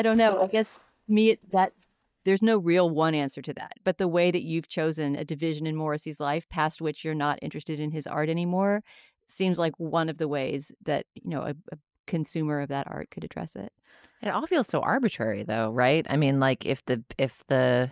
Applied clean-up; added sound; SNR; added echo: neural mask model DeepFilterNet 3.